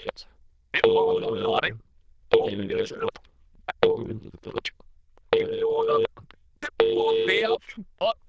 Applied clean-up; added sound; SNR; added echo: neural diffusion model UNIVERSE++.